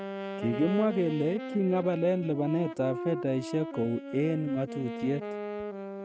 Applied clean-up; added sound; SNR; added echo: neural mask model RNNoise.